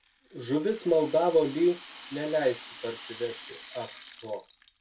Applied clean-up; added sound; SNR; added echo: none; Rattle (instrument); 13 dB; reverberation time 0.2 s.